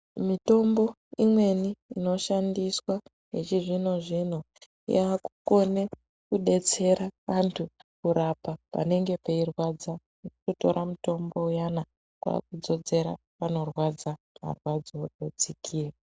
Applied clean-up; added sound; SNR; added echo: none; none; none; none.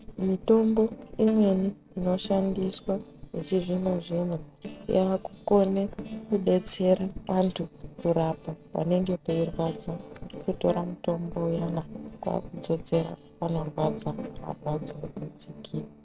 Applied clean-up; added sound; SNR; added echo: neural separator model SepFormer DNS4.